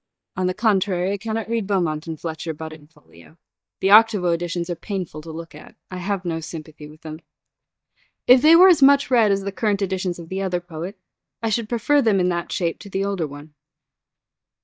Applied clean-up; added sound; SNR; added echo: neural mask model DeepFilterNet 3.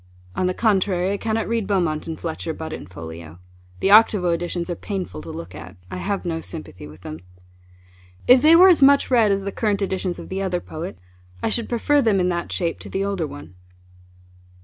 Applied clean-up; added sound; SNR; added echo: none; none; none; none.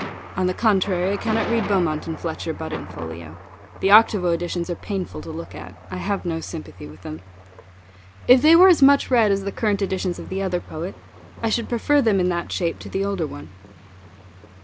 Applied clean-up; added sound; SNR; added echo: none; Thunder; 16 dB; none.